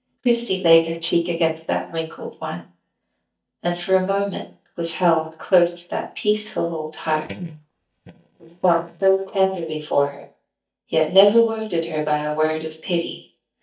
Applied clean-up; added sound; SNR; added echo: neural mask model DeepFilterNet 3.